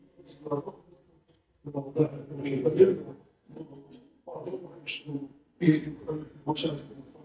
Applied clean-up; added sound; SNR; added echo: neural mask model DeepFilterNet 3.